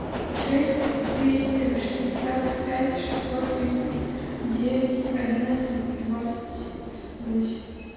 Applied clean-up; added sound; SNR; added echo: none; Subway, metro, underground; 6 dB; reverberation time 2.1 s.